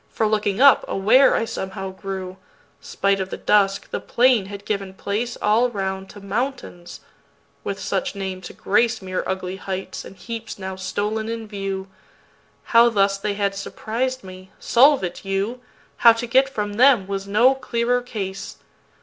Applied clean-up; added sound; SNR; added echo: none; none; none; none.